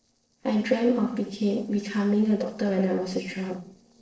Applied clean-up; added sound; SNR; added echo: neural separator model SepFormer DNS4.